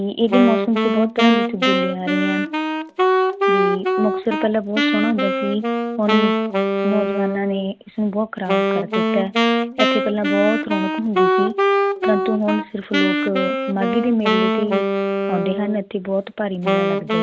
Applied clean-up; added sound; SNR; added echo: none; Wind instrument, woodwind instrument; -2 dB; none.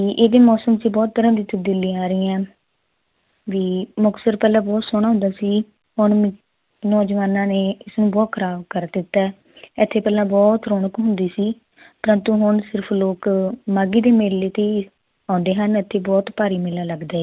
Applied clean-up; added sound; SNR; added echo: none; none; none; none.